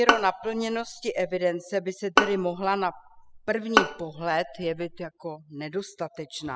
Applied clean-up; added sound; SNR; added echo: classical method spectral subtraction.